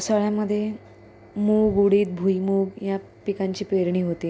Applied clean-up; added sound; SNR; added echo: none; none; none; none.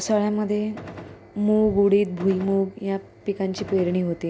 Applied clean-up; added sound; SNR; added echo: none; Gunshot, gunfire; 15 dB; none.